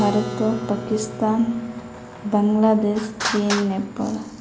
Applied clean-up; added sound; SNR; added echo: none; Traffic noise, roadway noise + Keyboard (musical); 10 dB; none.